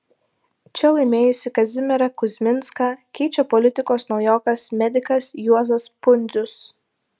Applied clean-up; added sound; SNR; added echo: none; none; none; none.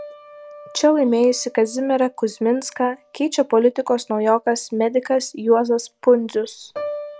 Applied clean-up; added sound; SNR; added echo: none; Piano; 19 dB; none.